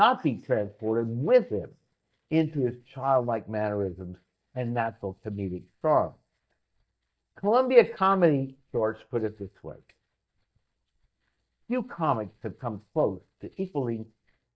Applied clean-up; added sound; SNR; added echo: neural mask model DeepFilterNet 3.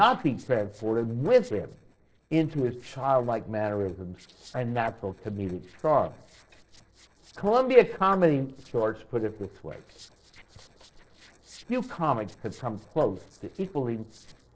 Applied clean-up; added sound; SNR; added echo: neural separator model SepFormer DNS4.